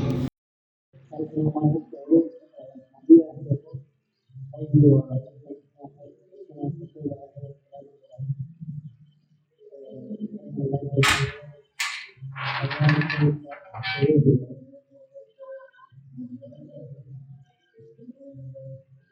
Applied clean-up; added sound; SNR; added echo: classical method log-MMSE.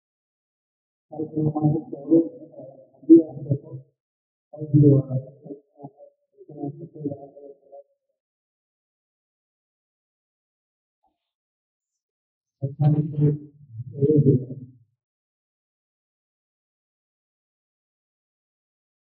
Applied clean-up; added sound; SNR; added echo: neural mask model Resemble Enhance denoiser.